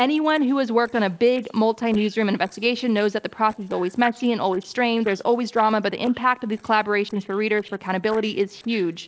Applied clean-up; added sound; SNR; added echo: neural separator model SepFormer DNS4.